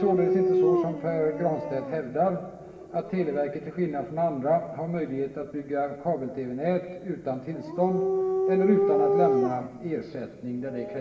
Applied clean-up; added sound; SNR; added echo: none; Dog; 1 dB; reverberation time 2.2 s.